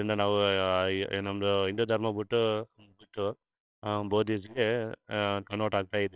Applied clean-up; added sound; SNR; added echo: neural separator model SepFormer WHAMR!.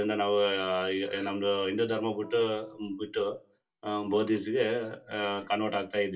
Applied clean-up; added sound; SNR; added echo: none; Guitar; 19 dB; reverberation time 0.2 s.